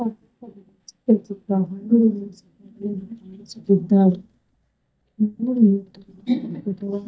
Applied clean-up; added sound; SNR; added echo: neural mask model DeepFilterNet 3.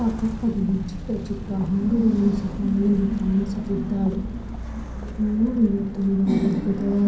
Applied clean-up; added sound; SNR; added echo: none; Walk, footsteps; 11 dB; reverberation time 0.6 s.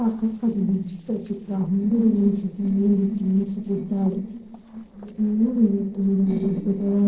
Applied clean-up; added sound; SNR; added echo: neural separator model SepFormer DNS4.